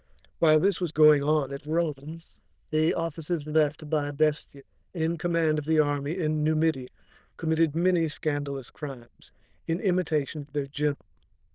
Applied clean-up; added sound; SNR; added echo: neural diffusion model UNIVERSE++.